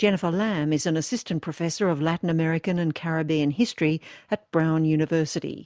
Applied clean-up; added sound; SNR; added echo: none; none; none; none.